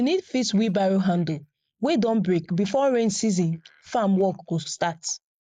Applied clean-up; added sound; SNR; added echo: neural mask model Resemble Enhance denoiser.